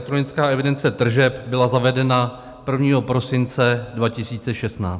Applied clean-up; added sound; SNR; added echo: none; none; none; none.